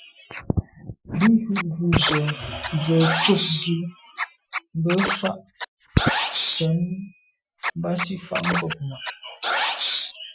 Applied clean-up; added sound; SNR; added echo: classical method Wiener filter.